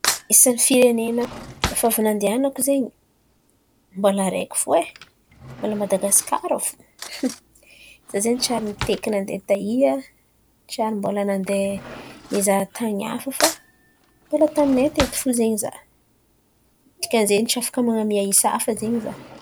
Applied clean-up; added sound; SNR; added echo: none; Cutlery, silverware / Drawer open or close; 13 dB; none.